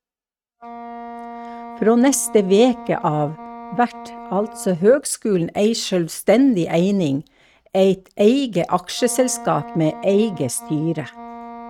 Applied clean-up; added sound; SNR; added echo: neural mask model RNNoise.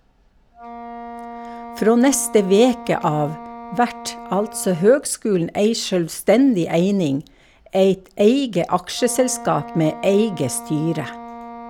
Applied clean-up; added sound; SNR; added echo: none; Wind instrument, woodwind instrument; 17 dB; none.